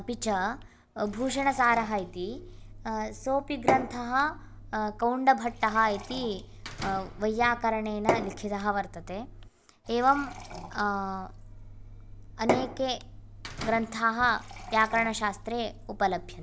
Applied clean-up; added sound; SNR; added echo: none; Fill (with liquid) / Glass / Water + Slam; 9 dB; none.